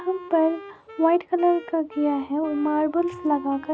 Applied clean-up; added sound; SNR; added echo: none; Wind instrument, woodwind instrument; 17 dB; none.